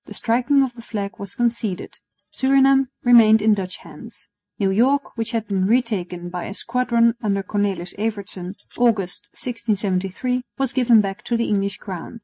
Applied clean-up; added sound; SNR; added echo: neural mask model RNNoise.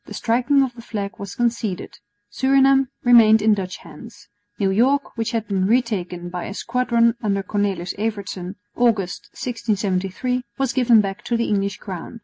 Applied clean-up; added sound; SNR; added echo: none; none; none; none.